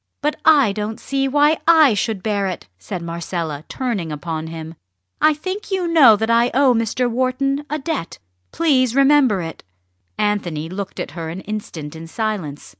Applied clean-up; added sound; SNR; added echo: none; none; none; none.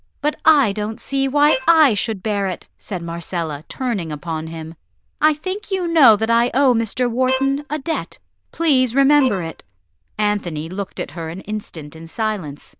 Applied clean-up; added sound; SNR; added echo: neural diffusion model UNIVERSE++.